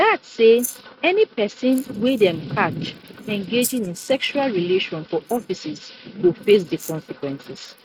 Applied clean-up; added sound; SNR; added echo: neural mask model RNNoise.